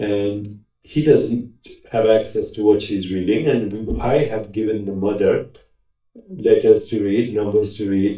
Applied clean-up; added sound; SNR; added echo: neural mask model DeepFilterNet 3.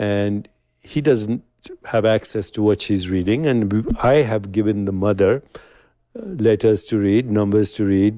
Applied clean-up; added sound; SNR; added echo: none; none; none; none.